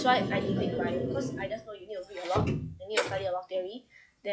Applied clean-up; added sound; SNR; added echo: classical method log-MMSE.